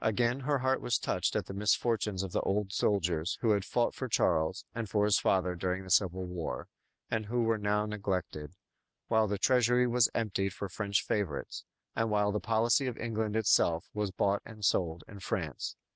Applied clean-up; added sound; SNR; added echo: none; none; none; none.